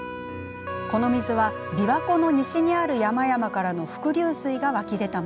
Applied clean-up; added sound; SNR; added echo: none; none; none; none.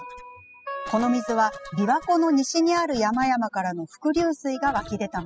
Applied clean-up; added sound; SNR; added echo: classical method spectral subtraction.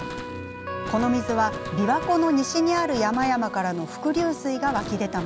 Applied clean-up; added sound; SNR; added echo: none; Fireworks; 16 dB; none.